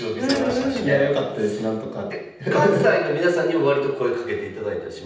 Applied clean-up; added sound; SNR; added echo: none; Shatter / Crushing; 18 dB; reverberation time 0.9 s.